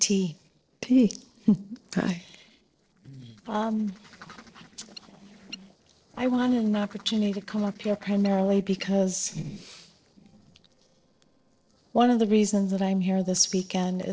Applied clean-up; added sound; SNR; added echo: neural separator model SepFormer DNS4.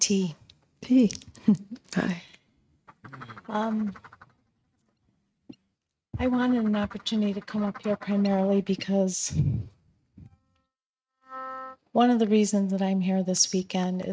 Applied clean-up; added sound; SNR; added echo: neural mask model RNNoise.